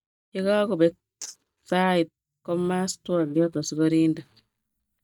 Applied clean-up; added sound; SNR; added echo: neural mask model DeepFilterNet 3.